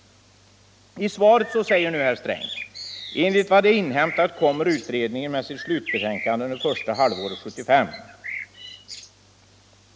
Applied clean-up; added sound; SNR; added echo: none; Bird; 12 dB; none.